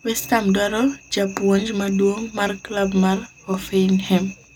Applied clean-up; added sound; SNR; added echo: none; none; none; none.